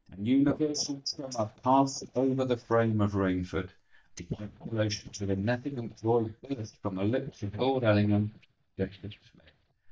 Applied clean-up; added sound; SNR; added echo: neural mask model DeepFilterNet 3.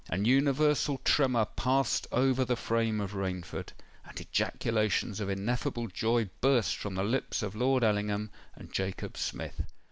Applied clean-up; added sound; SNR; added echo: none; none; none; none.